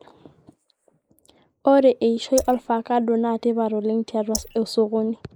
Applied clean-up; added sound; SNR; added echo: neural mask model Resemble Enhance denoiser.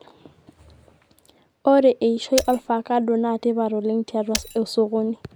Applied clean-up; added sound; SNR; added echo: none; Shatter; 8 dB; none.